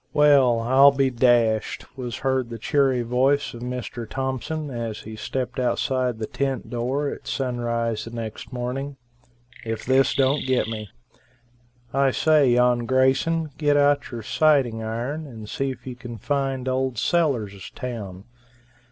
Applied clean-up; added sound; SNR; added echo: none; Chirp, tweet; 12 dB; none.